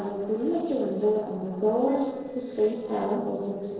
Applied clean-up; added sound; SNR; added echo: neural separator model SepFormer DNS4.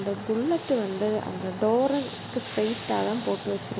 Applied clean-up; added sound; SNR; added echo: none; none; none; none.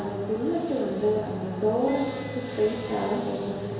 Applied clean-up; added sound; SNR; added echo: none; Wind instrument, woodwind instrument; 15 dB; reverberation time 1.2 s.